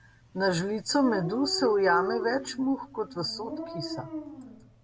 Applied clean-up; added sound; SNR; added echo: none; Dog; 8 dB; none.